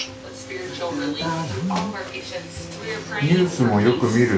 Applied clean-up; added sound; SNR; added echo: none; Organ + Electric guitar; 17 dB; none.